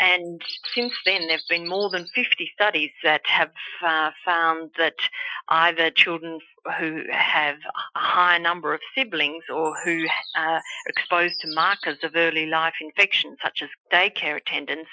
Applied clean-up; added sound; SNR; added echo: classical method Wiener filter.